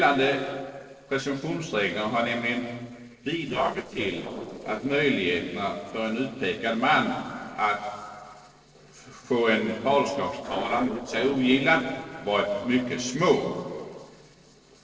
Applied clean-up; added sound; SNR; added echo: neural separator model SepFormer DNS4.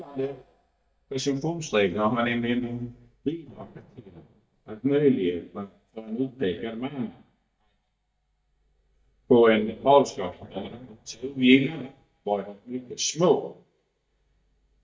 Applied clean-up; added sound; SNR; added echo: neural mask model DeepFilterNet 3.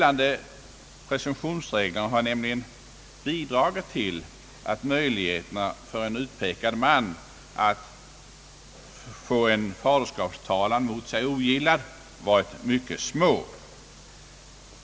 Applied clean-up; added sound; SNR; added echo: none; none; none; none.